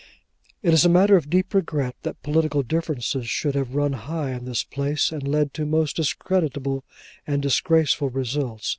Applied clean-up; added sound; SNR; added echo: none; none; none; none.